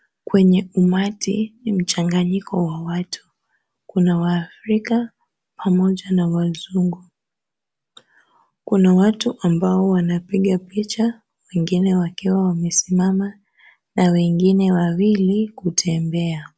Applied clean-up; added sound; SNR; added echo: none; none; none; none.